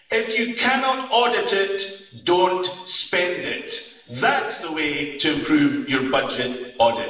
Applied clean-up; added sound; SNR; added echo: none; none; none; reverberation time 1.0 s.